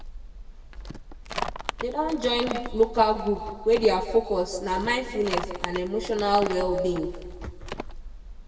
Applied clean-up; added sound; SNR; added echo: none; Livestock, farm animals, working animals; 9 dB; reverberation time 1.6 s.